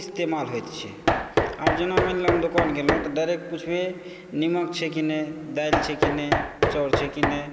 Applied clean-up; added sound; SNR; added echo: none; Knock; 0 dB; none.